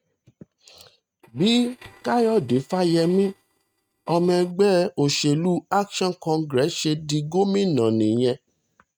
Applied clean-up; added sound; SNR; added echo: neural mask model RNNoise.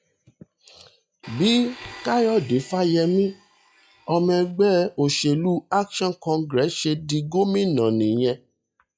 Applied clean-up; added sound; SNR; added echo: classical method log-MMSE.